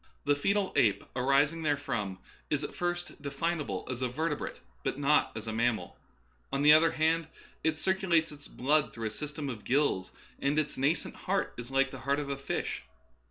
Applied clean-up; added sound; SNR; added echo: none; none; none; none.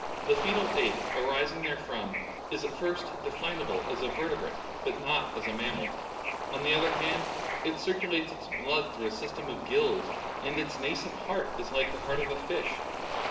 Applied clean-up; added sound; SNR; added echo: none; Bird / Ocean; 3 dB; reverberation time 0.8 s.